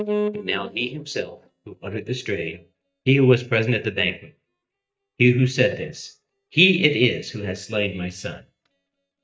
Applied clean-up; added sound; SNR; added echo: neural mask model DeepFilterNet 3.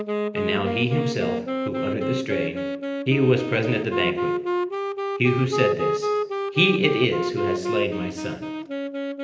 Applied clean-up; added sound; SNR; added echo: none; Wind instrument, woodwind instrument; 1 dB; reverberation time 0.9 s.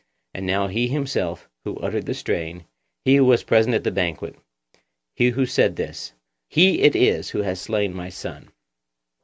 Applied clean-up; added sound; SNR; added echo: none; none; none; none.